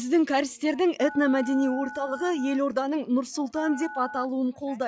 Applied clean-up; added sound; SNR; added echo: classical method log-MMSE.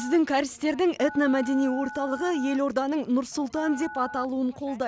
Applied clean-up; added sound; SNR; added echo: none; Telephone; 16 dB; none.